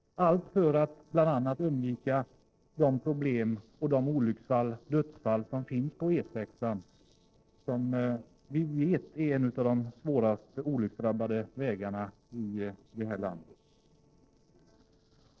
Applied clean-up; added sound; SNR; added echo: neural separator model SepFormer DNS4.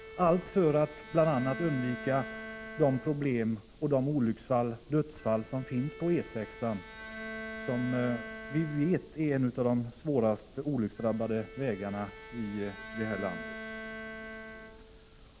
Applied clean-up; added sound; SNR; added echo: none; Bowed string instrument; 13 dB; none.